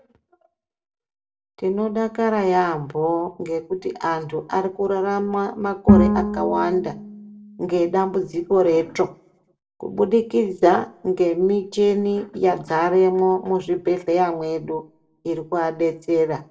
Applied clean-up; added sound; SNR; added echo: none; Bowed string instrument; 1 dB; reverberation time 0.3 s.